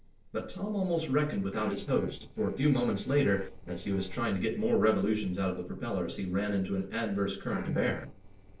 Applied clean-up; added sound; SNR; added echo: neural separator model SepFormer DNS4.